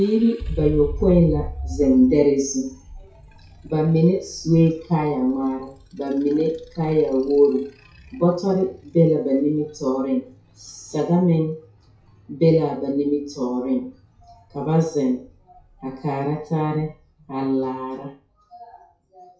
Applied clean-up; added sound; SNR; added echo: classical method WPE with log-MMSE.